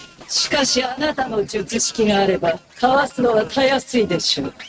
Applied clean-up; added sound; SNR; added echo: neural mask model RNNoise.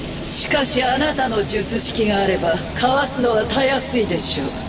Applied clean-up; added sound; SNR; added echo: none; none; none; none.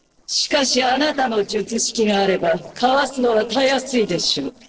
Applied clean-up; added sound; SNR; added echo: neural separator model SepFormer DNS4.